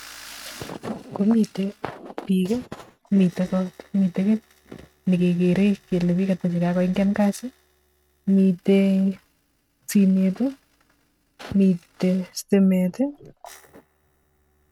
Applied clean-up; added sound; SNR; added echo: neural mask model RNNoise.